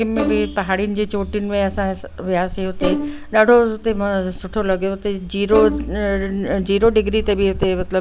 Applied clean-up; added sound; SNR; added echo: none; Bowed string instrument; 11 dB; none.